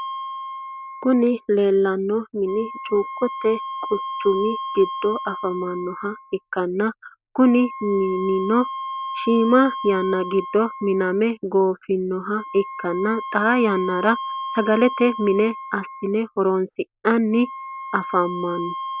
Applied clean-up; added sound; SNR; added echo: none; Wind instrument, woodwind instrument; 10 dB; none.